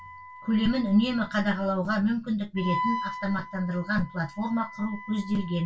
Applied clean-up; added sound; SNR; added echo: none; Wind instrument, woodwind instrument; 11 dB; reverberation time 0.1 s.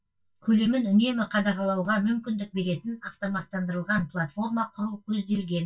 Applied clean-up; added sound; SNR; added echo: neural mask model DeepFilterNet 3.